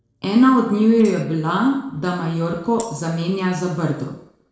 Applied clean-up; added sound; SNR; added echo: neural separator model SepFormer DNS4.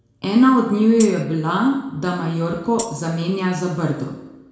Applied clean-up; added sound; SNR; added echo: none; Tambourine; 18 dB; reverberation time 0.6 s.